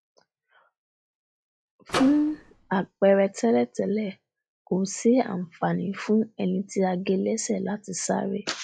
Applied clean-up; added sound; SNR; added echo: classical method log-MMSE.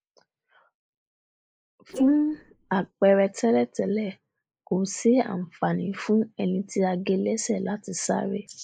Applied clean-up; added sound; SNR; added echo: neural mask model Resemble Enhance denoiser.